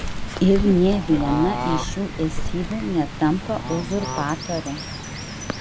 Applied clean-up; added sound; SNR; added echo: none; Bird / Fowl; 5 dB; none.